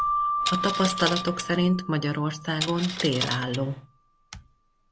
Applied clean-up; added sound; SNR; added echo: none; Keyboard (musical) + Coin (dropping); 4 dB; none.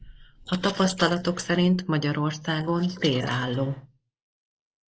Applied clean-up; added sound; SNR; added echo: neural mask model Resemble Enhance denoiser.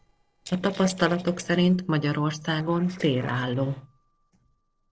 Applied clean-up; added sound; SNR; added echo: neural separator model SepFormer DNS4.